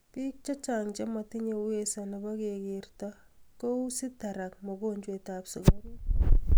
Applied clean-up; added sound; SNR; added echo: none; none; none; none.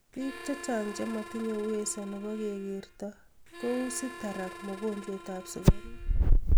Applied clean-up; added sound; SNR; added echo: none; Harmonica; 17 dB; none.